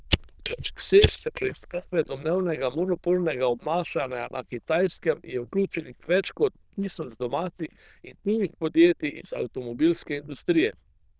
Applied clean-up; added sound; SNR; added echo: neural diffusion model UNIVERSE++.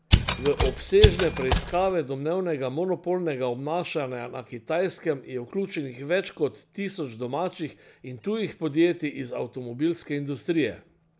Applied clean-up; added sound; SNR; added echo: none; Mechanisms; -4 dB; none.